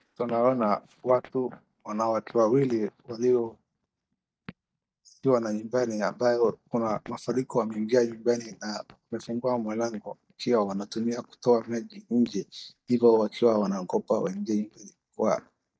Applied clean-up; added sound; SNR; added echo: neural mask model DeepFilterNet 3.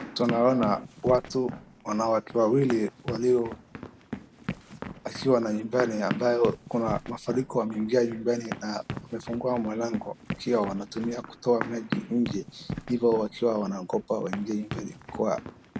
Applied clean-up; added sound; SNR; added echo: none; Run; 11 dB; none.